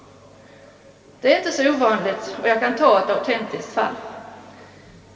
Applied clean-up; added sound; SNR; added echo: none; none; none; reverberation time 2.4 s.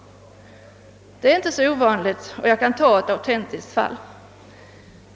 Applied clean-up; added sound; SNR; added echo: none; none; none; none.